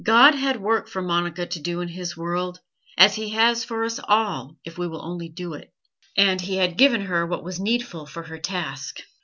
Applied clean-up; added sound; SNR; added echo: none; none; none; none.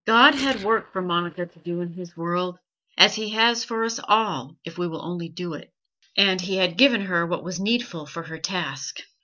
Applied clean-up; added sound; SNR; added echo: neural mask model DeepFilterNet 3.